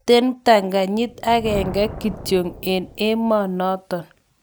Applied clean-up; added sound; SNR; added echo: none; Thunder; 16 dB; none.